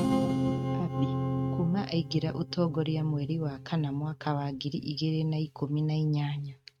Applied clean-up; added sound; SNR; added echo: neural mask model RNNoise.